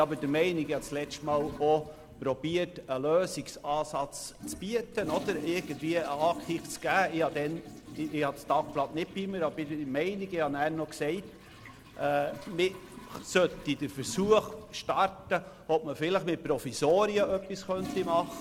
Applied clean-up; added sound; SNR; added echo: none; Toilet flush; 16 dB; none.